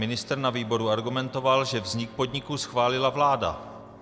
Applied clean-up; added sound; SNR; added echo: none; Bowed string instrument + Electric guitar; 19 dB; none.